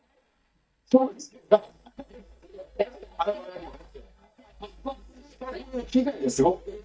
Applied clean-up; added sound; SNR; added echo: neural mask model DeepFilterNet 3.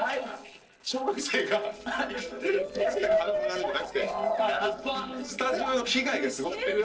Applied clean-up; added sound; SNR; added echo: neural separator model SepFormer DNS4.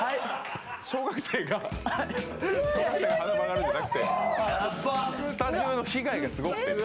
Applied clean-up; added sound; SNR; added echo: none; none; none; none.